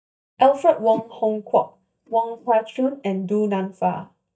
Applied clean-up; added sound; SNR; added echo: neural mask model DeepFilterNet 3.